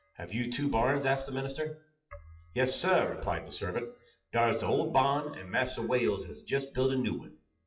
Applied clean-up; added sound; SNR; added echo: classical method WPE with log-MMSE.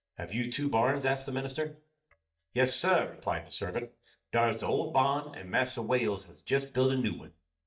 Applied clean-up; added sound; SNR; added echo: neural mask model DeepFilterNet 3.